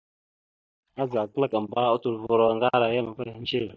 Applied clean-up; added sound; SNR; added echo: neural mask model DeepFilterNet 3.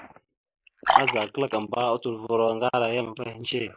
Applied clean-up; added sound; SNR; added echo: neural mask model Resemble Enhance denoiser.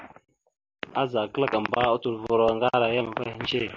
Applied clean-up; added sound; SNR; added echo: none; none; none; none.